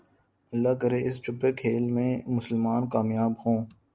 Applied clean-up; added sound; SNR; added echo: none; none; none; none.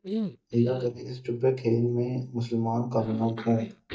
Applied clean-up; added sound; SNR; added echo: neural mask model DeepFilterNet 3.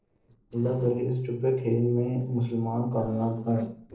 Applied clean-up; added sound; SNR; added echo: neural separator model SepFormer DNS4.